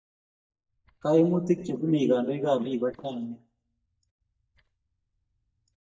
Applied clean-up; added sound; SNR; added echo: neural mask model DeepFilterNet 3.